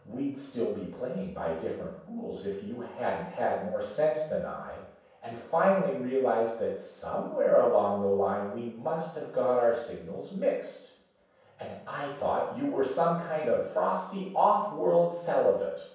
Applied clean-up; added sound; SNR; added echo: none; none; none; reverberation time 0.7 s.